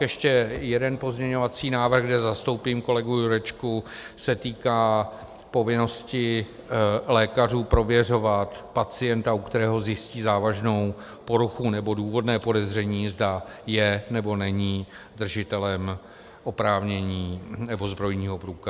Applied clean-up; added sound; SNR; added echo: none; none; none; none.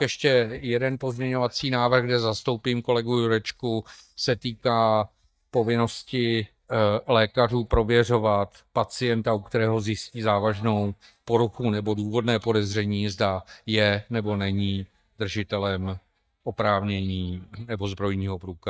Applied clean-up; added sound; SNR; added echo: neural mask model DeepFilterNet 3.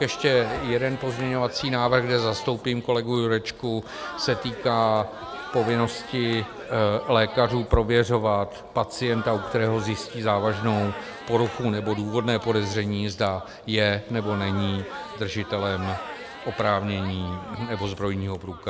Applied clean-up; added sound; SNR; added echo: none; Crowd; 13 dB; none.